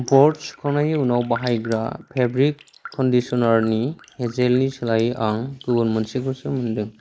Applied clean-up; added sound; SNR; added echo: neural mask model Resemble Enhance denoiser.